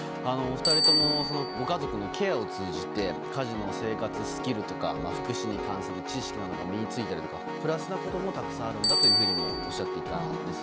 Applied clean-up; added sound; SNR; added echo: none; Piano + Bicycle bell; -3 dB; none.